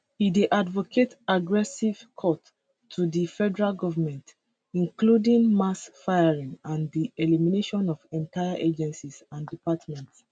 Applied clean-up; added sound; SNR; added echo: none; none; none; none.